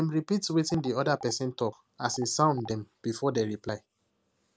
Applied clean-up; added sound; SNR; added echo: none; Telephone; 19 dB; none.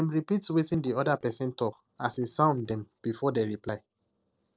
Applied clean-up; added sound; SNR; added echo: neural separator model SepFormer DNS4.